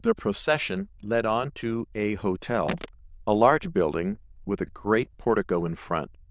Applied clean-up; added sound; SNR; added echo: neural diffusion model UNIVERSE++.